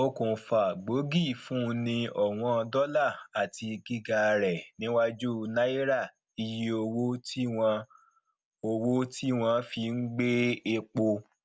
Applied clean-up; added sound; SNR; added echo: none; none; none; none.